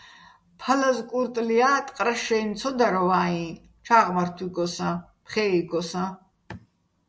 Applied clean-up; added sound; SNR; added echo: none; none; none; none.